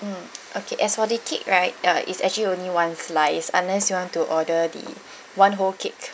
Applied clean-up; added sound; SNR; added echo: none; none; none; none.